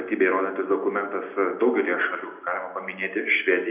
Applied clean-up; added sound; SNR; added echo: none; none; none; reverberation time 0.8 s.